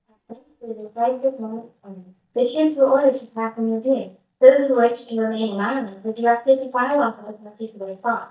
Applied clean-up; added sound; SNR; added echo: neural mask model DeepFilterNet 3.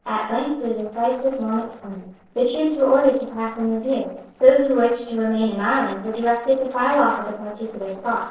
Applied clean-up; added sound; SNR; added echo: neural separator model SepFormer DNS4.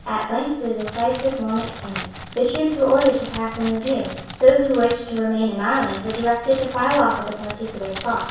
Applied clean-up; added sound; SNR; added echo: none; Crackle; 14 dB; reverberation time 0.7 s.